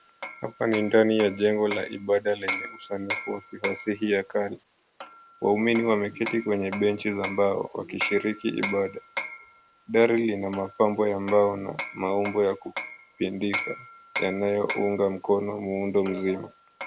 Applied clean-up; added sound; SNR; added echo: none; Hammer; 12 dB; none.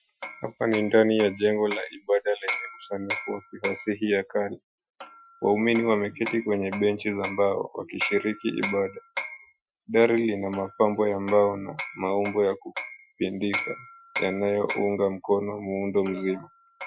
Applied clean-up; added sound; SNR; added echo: classical method Wiener filter.